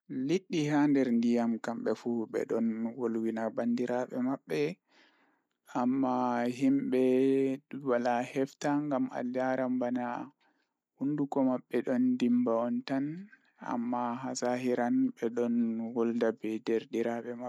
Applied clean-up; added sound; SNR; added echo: none; none; none; none.